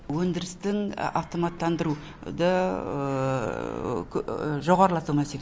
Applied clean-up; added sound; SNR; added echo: none; none; none; none.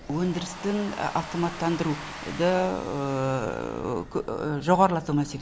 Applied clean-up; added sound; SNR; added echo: none; Domestic sounds, home sounds; 15 dB; none.